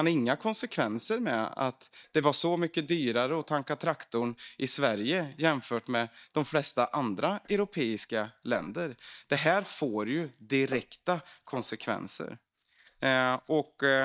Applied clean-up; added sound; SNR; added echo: neural mask model DeepFilterNet 3.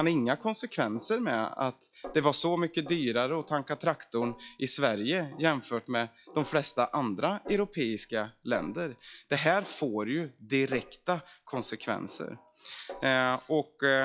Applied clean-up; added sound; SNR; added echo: classical method log-MMSE.